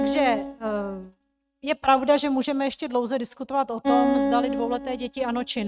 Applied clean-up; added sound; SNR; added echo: neural mask model RNNoise.